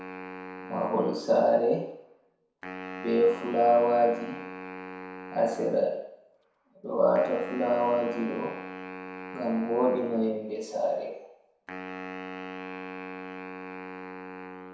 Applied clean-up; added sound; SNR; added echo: none; Wind instrument, woodwind instrument; 12 dB; reverberation time 0.7 s.